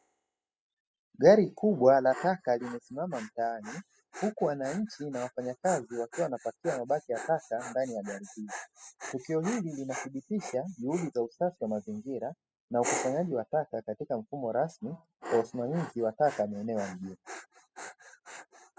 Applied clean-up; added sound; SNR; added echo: classical method spectral subtraction.